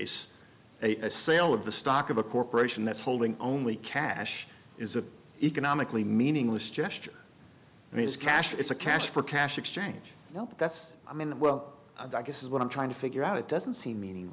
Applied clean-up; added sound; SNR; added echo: none; none; none; none.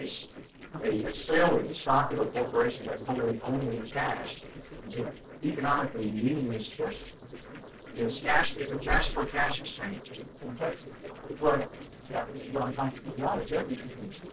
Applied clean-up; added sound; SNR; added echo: neural separator model SepFormer DNS4.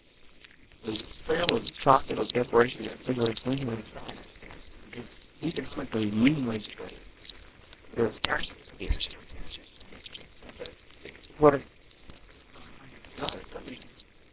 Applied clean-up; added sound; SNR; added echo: neural separator model SepFormer WHAMR!.